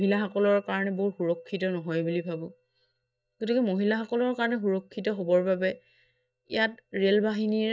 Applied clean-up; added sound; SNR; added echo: neural mask model DeepFilterNet 3.